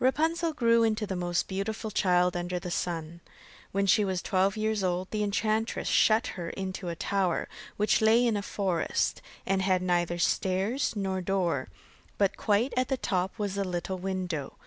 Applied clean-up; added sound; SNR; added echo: none; none; none; none.